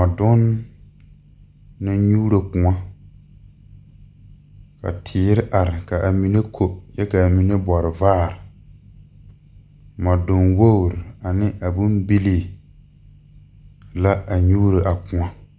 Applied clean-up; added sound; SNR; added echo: none; none; none; none.